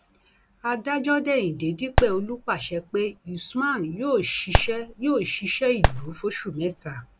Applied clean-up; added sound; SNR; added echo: none; Fireworks; 0 dB; none.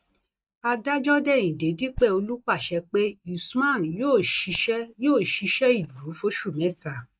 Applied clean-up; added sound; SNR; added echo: neural mask model DeepFilterNet 3.